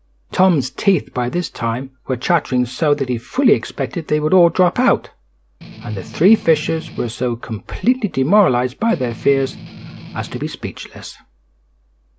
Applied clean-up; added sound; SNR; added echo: none; Strum; 15 dB; none.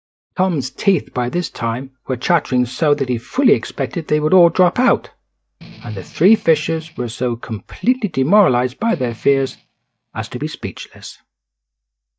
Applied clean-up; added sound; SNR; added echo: neural mask model DeepFilterNet 3.